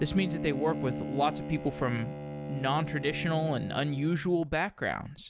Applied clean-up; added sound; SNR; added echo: none; Bowed string instrument; 7 dB; none.